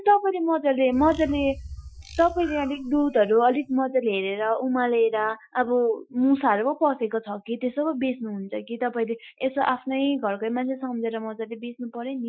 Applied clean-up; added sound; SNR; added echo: classical method Wiener filter.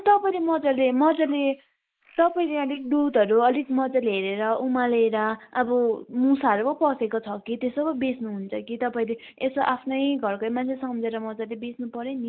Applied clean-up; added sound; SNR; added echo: neural mask model Resemble Enhance denoiser.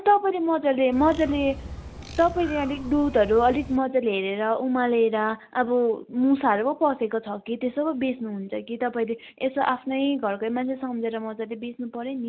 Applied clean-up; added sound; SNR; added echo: none; Bird; 13 dB; none.